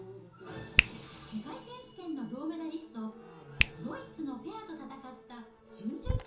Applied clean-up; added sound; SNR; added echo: none; Hands; -5 dB; reverberation time 0.7 s.